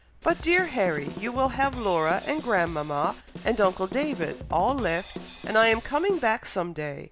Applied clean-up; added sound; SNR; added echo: none; Drum kit; 13 dB; none.